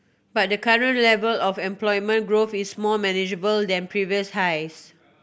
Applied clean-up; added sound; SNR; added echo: none; none; none; none.